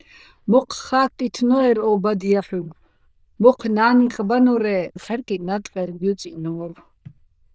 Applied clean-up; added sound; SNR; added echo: neural diffusion model UNIVERSE++.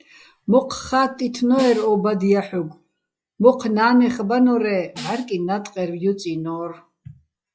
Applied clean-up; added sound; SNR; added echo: classical method log-MMSE.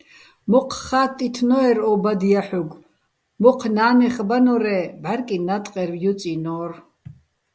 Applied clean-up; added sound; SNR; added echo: none; none; none; none.